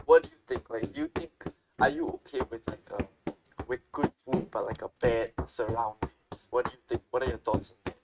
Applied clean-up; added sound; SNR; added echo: neural mask model RNNoise.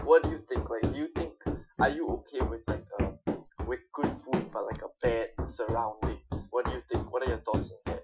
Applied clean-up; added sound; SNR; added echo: classical method Wiener filter.